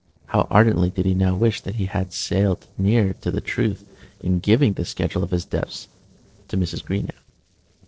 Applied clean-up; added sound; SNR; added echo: neural separator model SepFormer DNS4.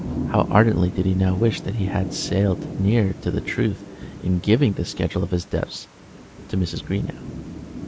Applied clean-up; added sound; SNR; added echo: none; Thunder / Rain; 11 dB; none.